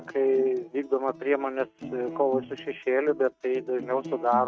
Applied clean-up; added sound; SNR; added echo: neural mask model RNNoise.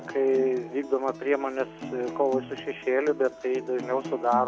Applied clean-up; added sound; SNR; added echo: none; Acoustic guitar; 12 dB; none.